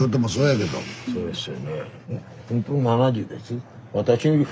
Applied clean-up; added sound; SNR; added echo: none; none; none; none.